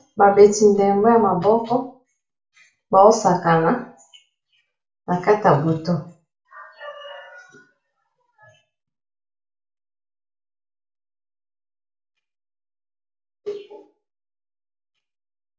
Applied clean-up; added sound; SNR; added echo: none; none; none; reverberation time 0.4 s.